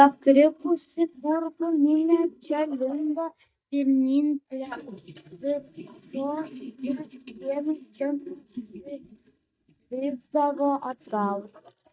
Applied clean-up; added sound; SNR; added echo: neural mask model DeepFilterNet 3.